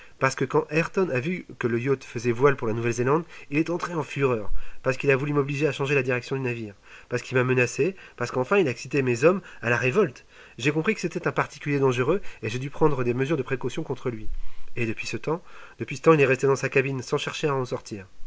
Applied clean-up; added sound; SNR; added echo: none; none; none; none.